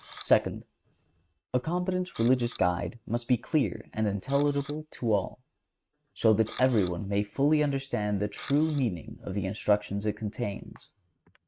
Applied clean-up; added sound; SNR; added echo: neural mask model RNNoise.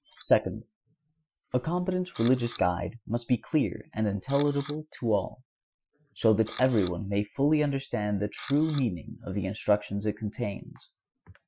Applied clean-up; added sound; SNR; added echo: classical method Wiener filter.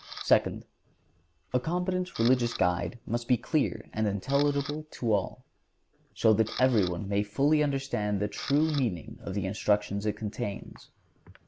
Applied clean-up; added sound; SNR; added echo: none; Camera; 19 dB; none.